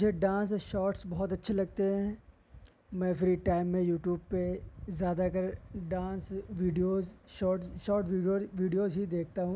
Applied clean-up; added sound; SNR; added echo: none; none; none; none.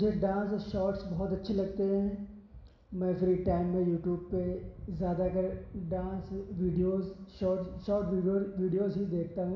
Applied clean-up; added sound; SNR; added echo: none; none; none; reverberation time 0.9 s.